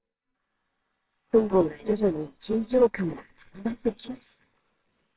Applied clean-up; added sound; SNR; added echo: neural separator model SepFormer WHAMR!.